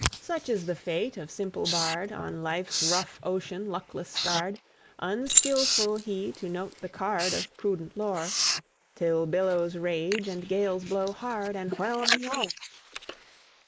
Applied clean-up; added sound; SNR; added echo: neural mask model Resemble Enhance denoiser.